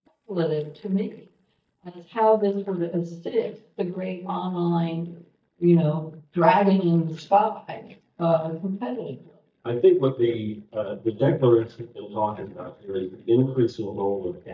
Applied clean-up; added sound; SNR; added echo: neural mask model DeepFilterNet 3.